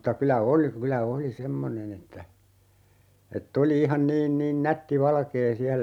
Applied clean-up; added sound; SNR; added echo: none; none; none; none.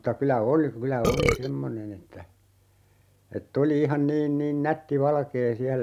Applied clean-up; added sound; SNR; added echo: none; Burping, eructation; -2 dB; none.